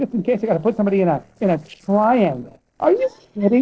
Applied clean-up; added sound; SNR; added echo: neural separator model SepFormer DNS4.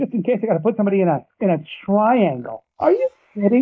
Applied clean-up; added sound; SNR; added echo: neural mask model Resemble Enhance denoiser.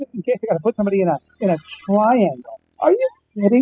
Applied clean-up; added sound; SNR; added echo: classical method spectral subtraction.